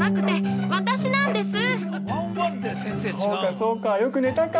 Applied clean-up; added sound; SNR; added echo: none; Bass guitar; 3 dB; none.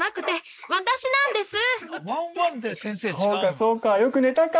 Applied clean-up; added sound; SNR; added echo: neural mask model Resemble Enhance denoiser.